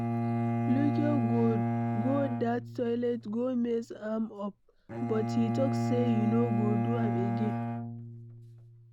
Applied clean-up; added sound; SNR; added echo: none; Bowed string instrument; -1 dB; none.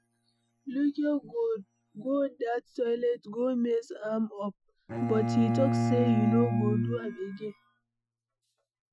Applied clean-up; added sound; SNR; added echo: classical method Wiener filter.